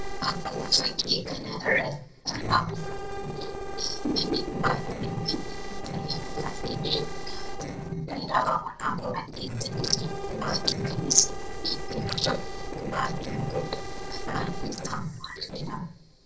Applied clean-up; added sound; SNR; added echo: neural separator model SepFormer DNS4.